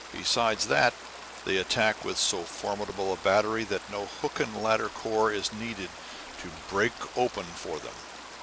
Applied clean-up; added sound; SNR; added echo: none; Stream; 13 dB; none.